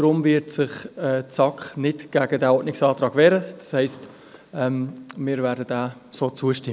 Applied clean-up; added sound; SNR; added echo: none; none; none; none.